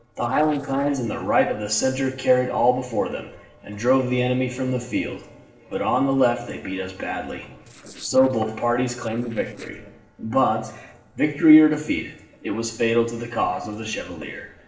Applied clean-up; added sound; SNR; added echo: neural separator model SepFormer DNS4.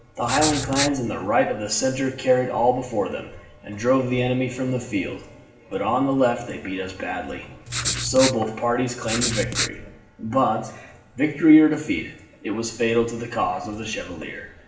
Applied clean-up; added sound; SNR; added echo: none; Writing; 4 dB; reverberation time 0.8 s.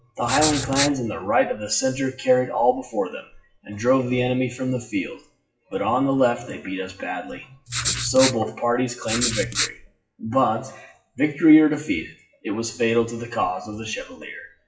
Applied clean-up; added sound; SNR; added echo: classical method WPE with log-MMSE.